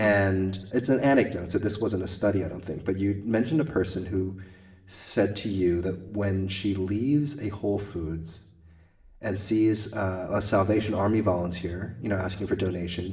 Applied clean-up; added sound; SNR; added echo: none; none; none; reverberation time 0.9 s.